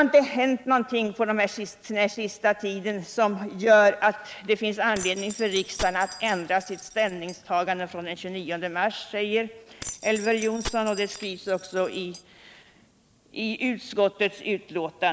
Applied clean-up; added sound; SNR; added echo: none; Keys jangling; 14 dB; none.